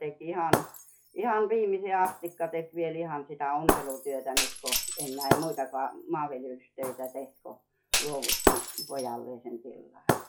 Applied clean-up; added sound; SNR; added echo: classical method log-MMSE.